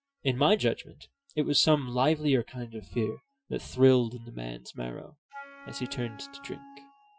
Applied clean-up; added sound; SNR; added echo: classical method Wiener filter.